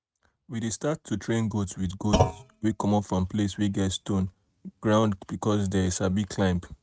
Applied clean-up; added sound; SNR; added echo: neural mask model RNNoise.